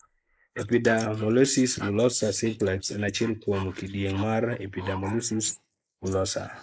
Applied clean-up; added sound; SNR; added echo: neural mask model Resemble Enhance denoiser.